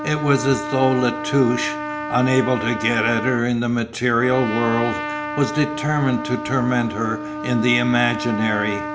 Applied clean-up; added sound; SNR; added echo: none; Trumpet; 7 dB; none.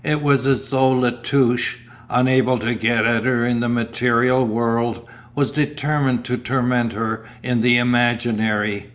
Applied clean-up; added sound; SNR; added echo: none; none; none; none.